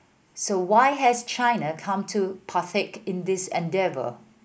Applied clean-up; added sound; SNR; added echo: none; none; none; none.